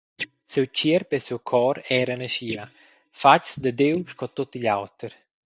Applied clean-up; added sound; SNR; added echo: neural mask model DeepFilterNet 3.